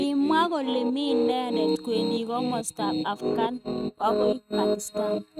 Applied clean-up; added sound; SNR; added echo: neural mask model RNNoise.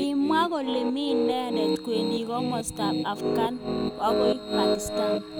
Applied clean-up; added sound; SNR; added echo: none; Piano; -1 dB; none.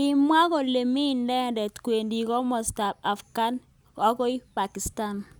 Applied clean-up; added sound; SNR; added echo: none; none; none; none.